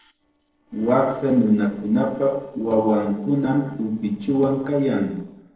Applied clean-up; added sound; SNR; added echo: neural separator model SepFormer DNS4.